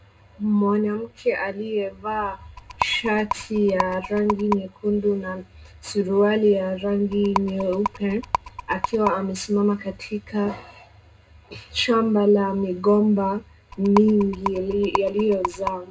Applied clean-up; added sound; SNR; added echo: none; Rattle; 7 dB; reverberation time 0.2 s.